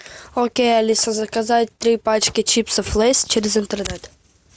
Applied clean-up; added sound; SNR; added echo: none; none; none; none.